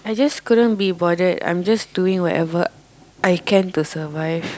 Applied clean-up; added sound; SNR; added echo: none; none; none; none.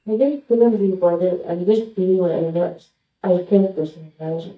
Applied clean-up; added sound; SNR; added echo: neural mask model DeepFilterNet 3.